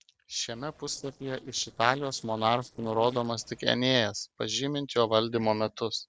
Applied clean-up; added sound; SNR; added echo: neural separator model SepFormer DNS4.